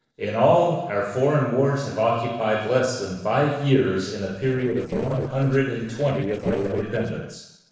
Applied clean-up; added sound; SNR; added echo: neural separator model SepFormer DNS4.